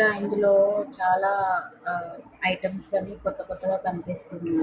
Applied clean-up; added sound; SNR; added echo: none; none; none; none.